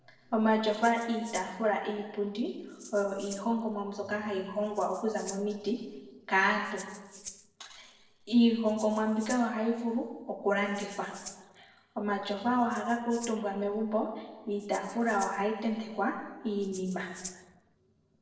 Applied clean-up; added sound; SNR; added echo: neural separator model SepFormer DNS4.